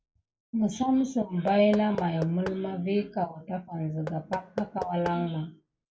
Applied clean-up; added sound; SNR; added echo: none; Knock / Wood; 13 dB; reverberation time 0.2 s.